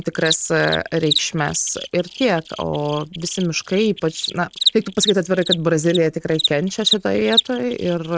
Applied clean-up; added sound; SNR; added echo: neural mask model RNNoise.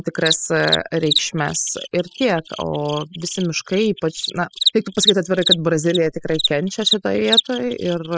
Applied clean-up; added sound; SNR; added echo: classical method spectral subtraction.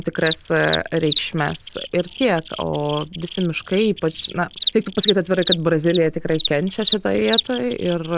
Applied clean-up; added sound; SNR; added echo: none; Cricket; 4 dB; none.